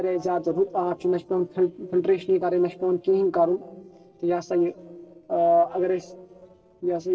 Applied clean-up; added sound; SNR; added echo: neural separator model SepFormer DNS4.